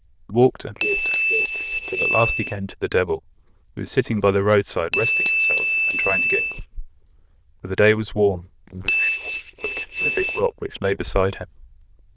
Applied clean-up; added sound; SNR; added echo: neural diffusion model UNIVERSE++.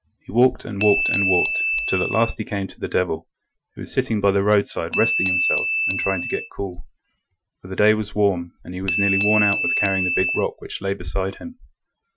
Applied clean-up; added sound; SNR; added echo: classical method Wiener filter.